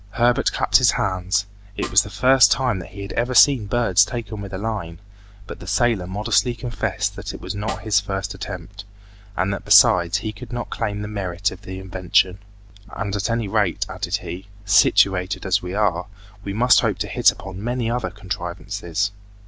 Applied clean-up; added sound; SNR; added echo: none; Snare drum; 16 dB; none.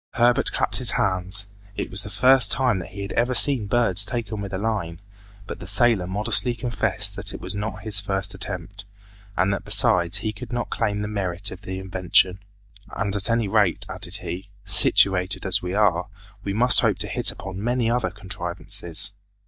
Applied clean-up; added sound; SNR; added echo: neural mask model DeepFilterNet 3.